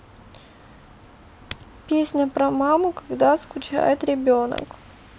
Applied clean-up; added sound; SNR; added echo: none; Typing; 17 dB; none.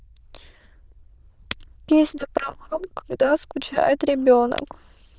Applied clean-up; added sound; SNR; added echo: neural diffusion model UNIVERSE++.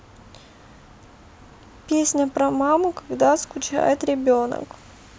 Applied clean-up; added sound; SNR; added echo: none; none; none; none.